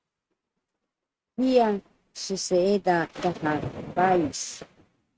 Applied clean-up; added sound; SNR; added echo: neural mask model RNNoise.